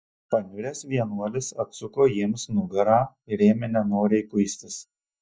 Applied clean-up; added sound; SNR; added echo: neural mask model DeepFilterNet 3.